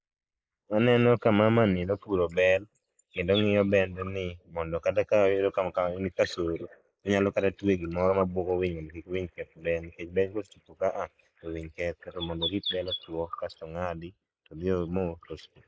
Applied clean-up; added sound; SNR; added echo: neural mask model Resemble Enhance denoiser.